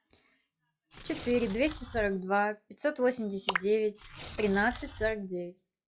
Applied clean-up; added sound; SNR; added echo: classical method log-MMSE.